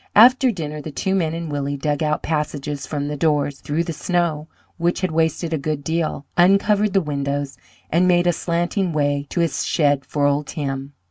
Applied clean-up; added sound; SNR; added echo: none; none; none; none.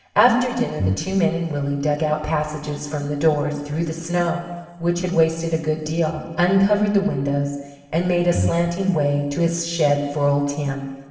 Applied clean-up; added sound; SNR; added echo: none; Breathing; 3 dB; reverberation time 1.2 s.